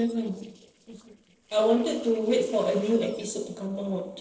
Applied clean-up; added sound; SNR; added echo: neural separator model SepFormer DNS4.